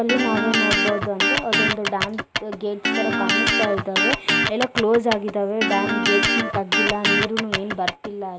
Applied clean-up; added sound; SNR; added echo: none; Electric guitar; -2 dB; none.